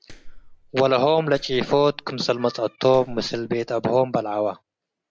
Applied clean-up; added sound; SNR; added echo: none; Clapping; 19 dB; none.